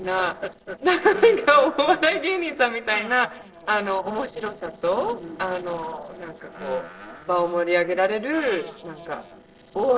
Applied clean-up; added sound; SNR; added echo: neural separator model SepFormer DNS4.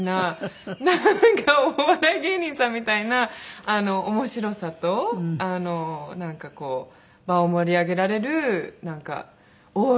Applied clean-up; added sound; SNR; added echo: none; none; none; none.